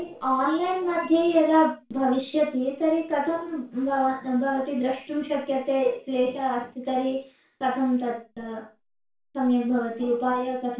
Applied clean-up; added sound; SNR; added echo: none; none; none; reverberation time 0.3 s.